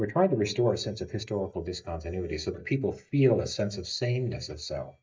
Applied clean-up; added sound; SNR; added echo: neural mask model DeepFilterNet 3.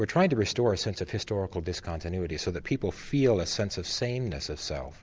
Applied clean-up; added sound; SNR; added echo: none; none; none; none.